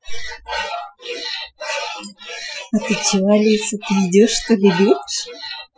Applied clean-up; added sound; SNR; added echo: classical method Wiener filter.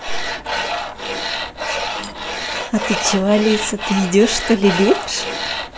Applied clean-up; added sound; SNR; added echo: none; Tools; 5 dB; none.